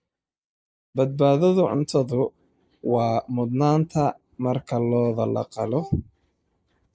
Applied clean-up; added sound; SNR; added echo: neural mask model DeepFilterNet 3.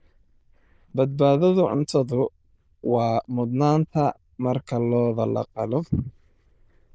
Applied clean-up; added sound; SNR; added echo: neural diffusion model UNIVERSE++.